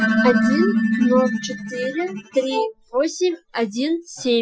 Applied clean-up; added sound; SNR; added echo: classical method Wiener filter.